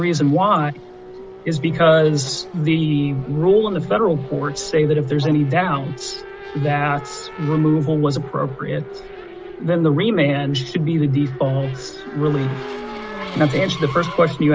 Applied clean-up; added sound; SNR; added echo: none; Race car, auto racing / Accelerating, revving, vroom; 14 dB; none.